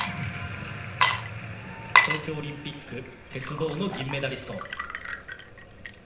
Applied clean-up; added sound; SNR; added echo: none; Water / Liquid; -4 dB; reverberation time 0.9 s.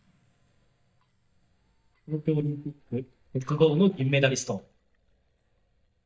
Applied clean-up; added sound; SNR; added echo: neural mask model DeepFilterNet 3.